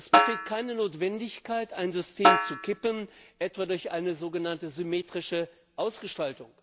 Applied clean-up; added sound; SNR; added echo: none; Snare drum; -4 dB; none.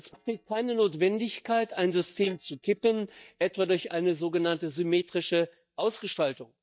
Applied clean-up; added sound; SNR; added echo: neural mask model DeepFilterNet 3.